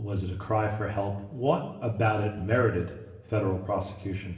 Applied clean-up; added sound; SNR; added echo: none; none; none; reverberation time 1.0 s.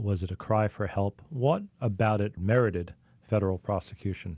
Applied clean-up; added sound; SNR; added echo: none; none; none; none.